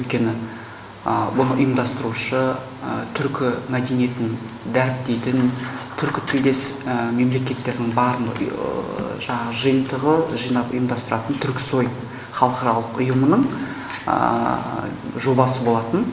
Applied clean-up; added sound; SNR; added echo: none; none; none; none.